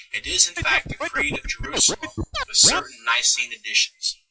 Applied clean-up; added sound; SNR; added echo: classical method WPE with log-MMSE.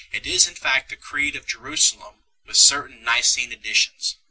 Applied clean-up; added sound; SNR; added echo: none; none; none; none.